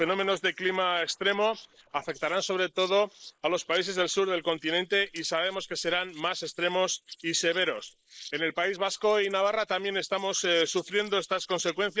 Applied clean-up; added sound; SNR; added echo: neural mask model Resemble Enhance denoiser.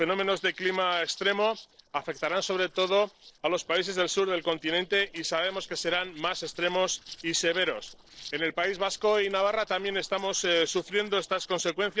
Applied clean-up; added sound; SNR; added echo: neural separator model SepFormer DNS4.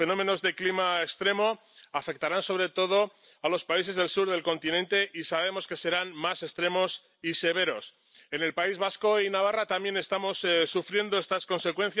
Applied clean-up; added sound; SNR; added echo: none; none; none; none.